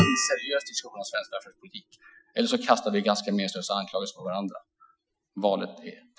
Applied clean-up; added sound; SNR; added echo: classical method Wiener filter.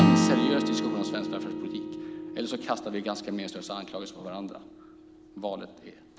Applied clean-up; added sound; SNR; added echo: none; Acoustic guitar / Strum; -4 dB; none.